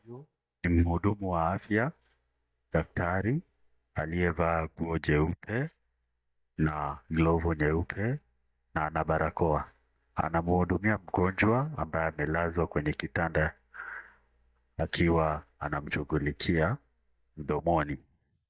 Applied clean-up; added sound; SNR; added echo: neural mask model DeepFilterNet 3.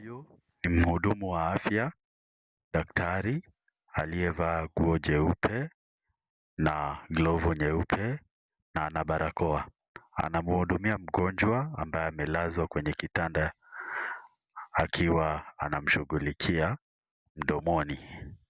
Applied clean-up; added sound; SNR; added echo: none; none; none; none.